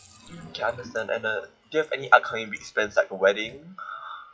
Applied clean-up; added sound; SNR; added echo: classical method WPE with log-MMSE.